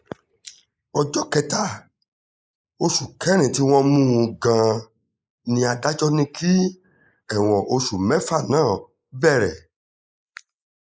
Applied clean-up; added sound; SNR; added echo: neural mask model Resemble Enhance denoiser.